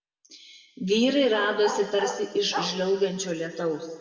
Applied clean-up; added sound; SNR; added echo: none; Bark; 10 dB; reverberation time 1.7 s.